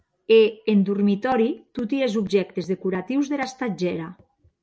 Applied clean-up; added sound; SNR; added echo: none; none; none; none.